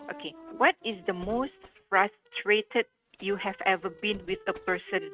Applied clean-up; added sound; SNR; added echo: neural mask model RNNoise.